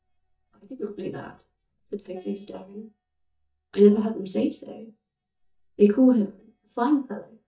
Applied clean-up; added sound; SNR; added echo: neural mask model DeepFilterNet 3.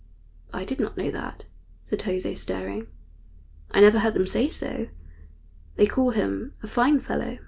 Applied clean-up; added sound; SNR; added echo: none; none; none; none.